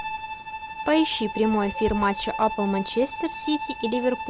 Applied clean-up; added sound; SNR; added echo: none; Bowed string instrument; 8 dB; none.